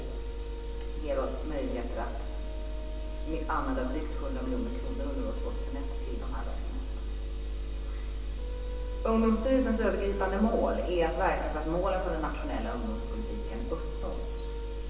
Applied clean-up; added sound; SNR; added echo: none; Brass instrument; 15 dB; reverberation time 1.0 s.